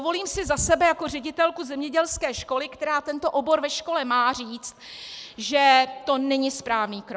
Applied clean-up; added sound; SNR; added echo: none; none; none; none.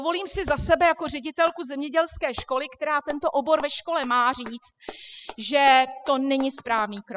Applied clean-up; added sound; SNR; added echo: classical method spectral subtraction.